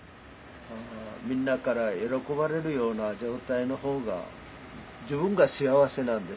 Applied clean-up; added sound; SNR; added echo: none; none; none; none.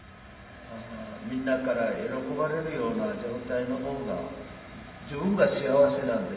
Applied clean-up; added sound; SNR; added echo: none; none; none; reverberation time 1.2 s.